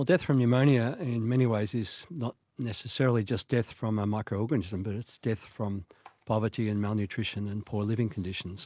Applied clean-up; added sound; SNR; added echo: none; none; none; none.